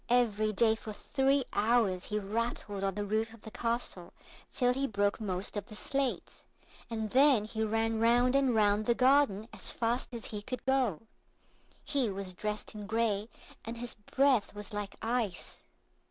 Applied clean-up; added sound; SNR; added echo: none; none; none; none.